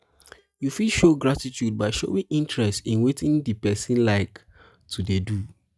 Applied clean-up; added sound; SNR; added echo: neural mask model DeepFilterNet 3.